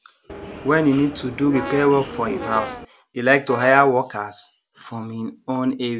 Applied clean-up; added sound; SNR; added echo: none; Subway, metro, underground + Brass instrument; 10 dB; none.